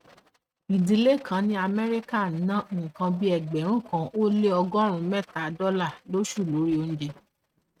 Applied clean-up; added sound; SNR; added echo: neural mask model RNNoise.